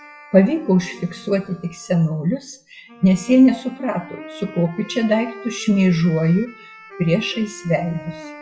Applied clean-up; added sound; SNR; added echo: classical method WPE with log-MMSE.